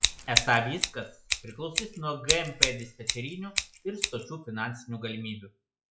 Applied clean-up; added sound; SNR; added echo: classical method log-MMSE.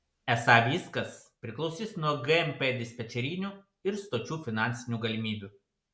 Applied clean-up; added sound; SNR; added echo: none; none; none; none.